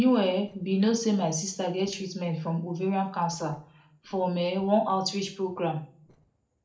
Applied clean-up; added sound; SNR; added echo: neural separator model SepFormer DNS4.